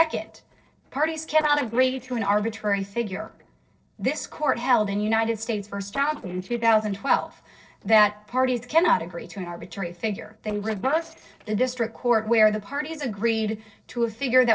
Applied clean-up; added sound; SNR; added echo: neural separator model SepFormer DNS4.